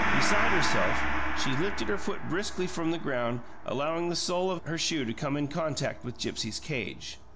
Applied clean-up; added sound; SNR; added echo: none; Gong; -1 dB; none.